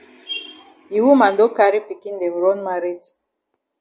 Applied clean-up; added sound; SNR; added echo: none; none; none; none.